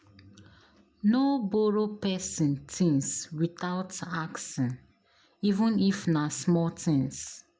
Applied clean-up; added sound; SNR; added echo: none; none; none; none.